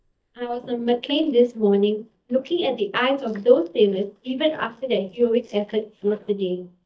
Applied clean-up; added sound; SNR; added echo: neural mask model DeepFilterNet 3.